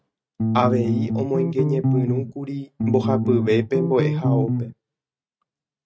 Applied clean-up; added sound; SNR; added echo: neural mask model RNNoise.